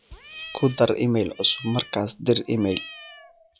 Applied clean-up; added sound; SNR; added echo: classical method log-MMSE.